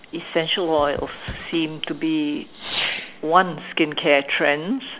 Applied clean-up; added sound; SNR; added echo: none; Fireworks + Drum / Drum kit; 13 dB; none.